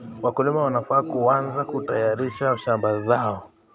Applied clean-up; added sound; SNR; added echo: none; none; none; none.